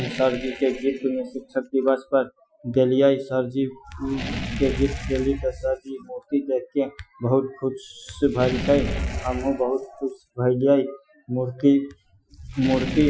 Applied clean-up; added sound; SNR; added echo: classical method Wiener filter.